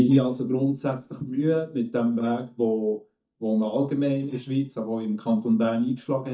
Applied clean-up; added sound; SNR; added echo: neural mask model DeepFilterNet 3.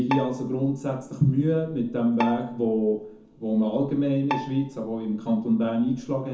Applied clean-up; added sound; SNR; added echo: none; Bowed string instrument; 13 dB; reverberation time 0.7 s.